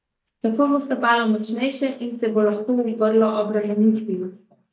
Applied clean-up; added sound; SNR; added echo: neural mask model DeepFilterNet 3.